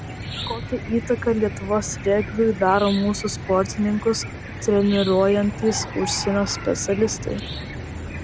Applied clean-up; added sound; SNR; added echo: none; Cricket / Chicken, rooster; 9 dB; none.